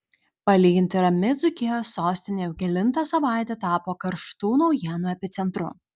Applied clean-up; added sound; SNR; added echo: none; none; none; none.